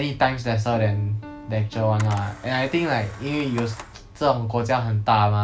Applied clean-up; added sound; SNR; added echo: none; Piano + Camera; 19 dB; none.